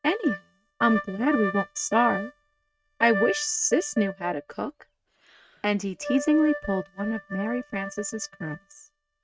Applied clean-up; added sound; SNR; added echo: neural mask model RNNoise.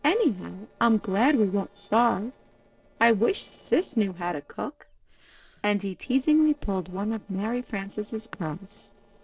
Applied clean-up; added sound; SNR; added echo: neural separator model SepFormer DNS4.